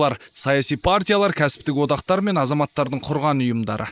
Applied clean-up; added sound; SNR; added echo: neural mask model Resemble Enhance denoiser.